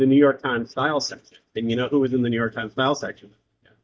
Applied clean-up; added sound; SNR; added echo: neural mask model DeepFilterNet 3.